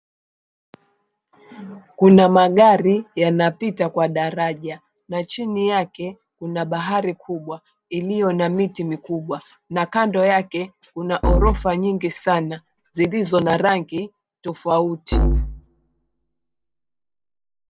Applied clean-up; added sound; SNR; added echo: none; Musical instrument; 4 dB; none.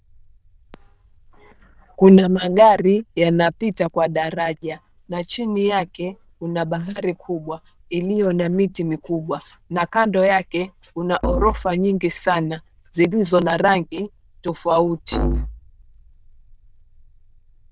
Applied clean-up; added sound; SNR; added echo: neural diffusion model UNIVERSE++.